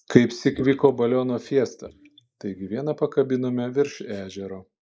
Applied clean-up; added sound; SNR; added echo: neural mask model Resemble Enhance denoiser.